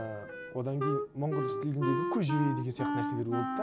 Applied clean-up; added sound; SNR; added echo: none; Wind instrument, woodwind instrument; 1 dB; none.